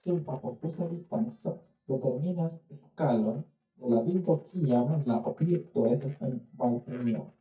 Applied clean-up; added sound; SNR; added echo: neural mask model DeepFilterNet 3.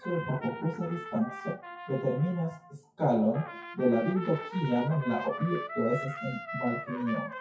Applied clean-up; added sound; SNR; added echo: classical method WPE with log-MMSE.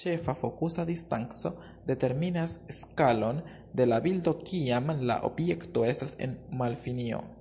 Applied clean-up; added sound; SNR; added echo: none; none; none; none.